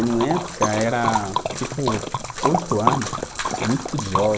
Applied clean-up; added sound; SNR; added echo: none; Liquid; 1 dB; none.